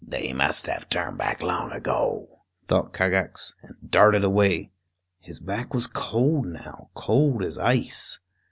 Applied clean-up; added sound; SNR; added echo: none; none; none; none.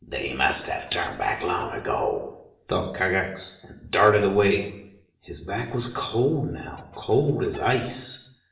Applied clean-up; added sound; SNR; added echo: none; Chicken, rooster; 20 dB; reverberation time 0.7 s.